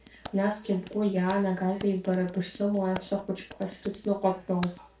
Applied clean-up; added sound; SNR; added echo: none; Hands; 19 dB; reverberation time 0.3 s.